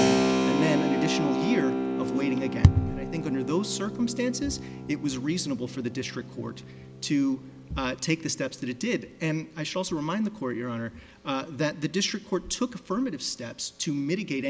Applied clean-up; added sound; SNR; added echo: none; Keyboard (musical); 4 dB; none.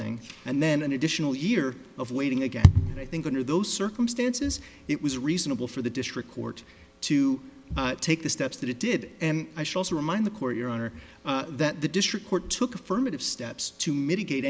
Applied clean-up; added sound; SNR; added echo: none; none; none; none.